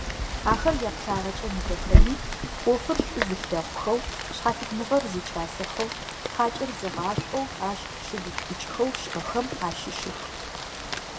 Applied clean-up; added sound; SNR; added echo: none; Rain; -2 dB; reverberation time 1.2 s.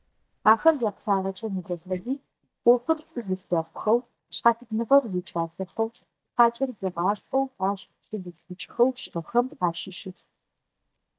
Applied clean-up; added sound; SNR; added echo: neural mask model DeepFilterNet 3.